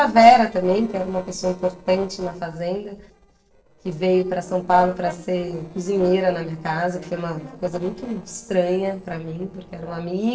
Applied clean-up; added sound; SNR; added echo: neural separator model SepFormer DNS4.